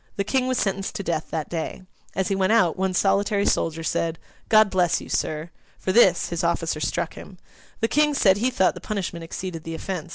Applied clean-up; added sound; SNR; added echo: none; none; none; none.